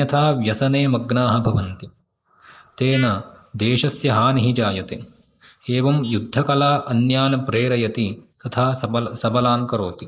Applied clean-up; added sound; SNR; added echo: neural mask model Resemble Enhance denoiser.